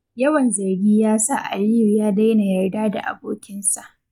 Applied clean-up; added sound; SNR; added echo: neural mask model DeepFilterNet 3.